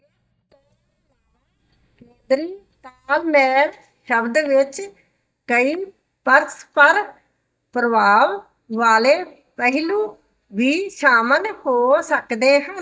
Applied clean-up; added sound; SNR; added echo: neural mask model DeepFilterNet 3.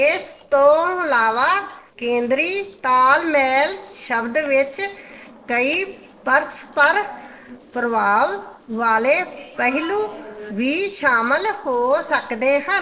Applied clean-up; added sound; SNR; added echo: neural separator model SepFormer DNS4.